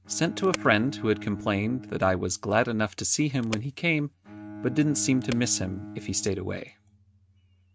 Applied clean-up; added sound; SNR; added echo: neural mask model RNNoise.